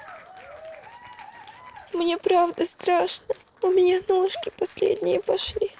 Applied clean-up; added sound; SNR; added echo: neural separator model SepFormer DNS4.